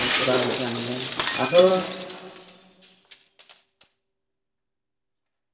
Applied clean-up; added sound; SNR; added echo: none; Shatter; 1 dB; reverberation time 1.8 s.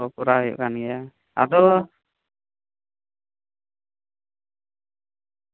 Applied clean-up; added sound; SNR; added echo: none; none; none; none.